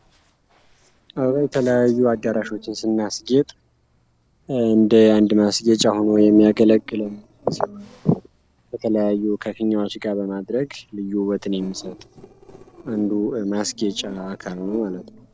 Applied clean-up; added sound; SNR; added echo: neural separator model SepFormer DNS4.